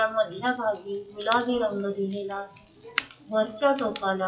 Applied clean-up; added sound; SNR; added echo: classical method WPE with log-MMSE.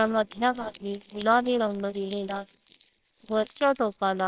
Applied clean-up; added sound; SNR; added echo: neural separator model SepFormer WHAMR!.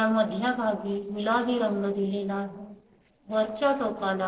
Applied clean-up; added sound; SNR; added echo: neural separator model SepFormer DNS4.